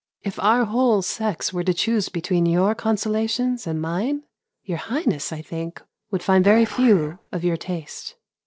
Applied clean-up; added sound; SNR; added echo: neural separator model SepFormer DNS4.